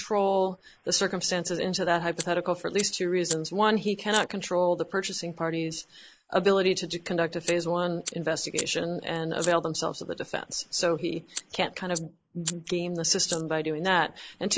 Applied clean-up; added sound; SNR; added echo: neural mask model Resemble Enhance denoiser.